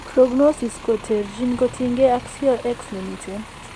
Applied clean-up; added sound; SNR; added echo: none; Bus; 16 dB; none.